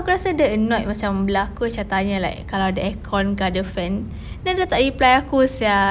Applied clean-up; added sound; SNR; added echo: none; none; none; none.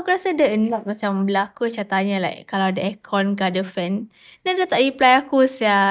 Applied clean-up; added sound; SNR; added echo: neural mask model DeepFilterNet 3.